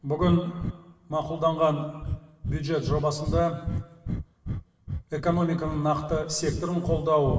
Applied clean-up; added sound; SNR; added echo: none; Breathing; 6 dB; reverberation time 1.2 s.